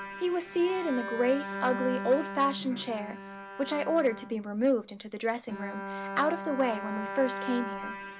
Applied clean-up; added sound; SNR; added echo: none; Bowed string instrument; 8 dB; none.